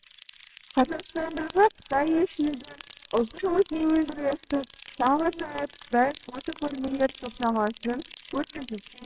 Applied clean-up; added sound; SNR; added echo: neural separator model SepFormer WHAMR!.